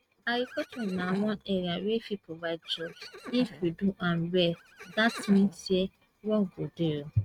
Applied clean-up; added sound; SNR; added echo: neural mask model RNNoise.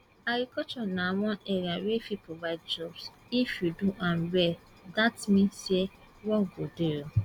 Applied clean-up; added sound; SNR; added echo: none; none; none; none.